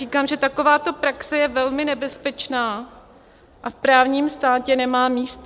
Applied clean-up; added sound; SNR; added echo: none; none; none; none.